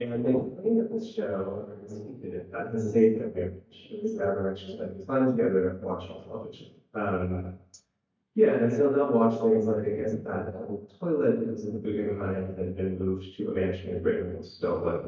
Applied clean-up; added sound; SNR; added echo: neural mask model DeepFilterNet 3.